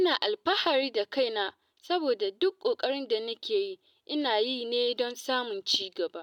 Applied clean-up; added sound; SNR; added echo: none; none; none; none.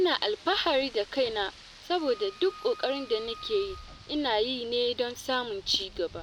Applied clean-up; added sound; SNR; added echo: none; Rain + Wind instrument, woodwind instrument; 18 dB; none.